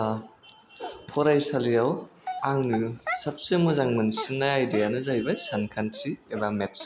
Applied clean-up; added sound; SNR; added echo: none; Dog; 14 dB; none.